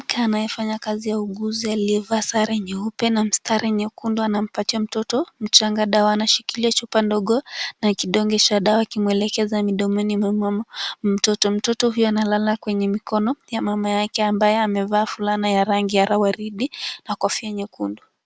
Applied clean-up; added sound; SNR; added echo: none; none; none; none.